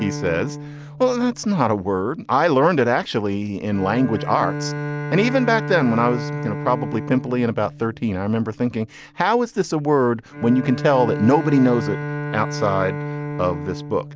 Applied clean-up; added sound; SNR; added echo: none; Bowed string instrument; 9 dB; none.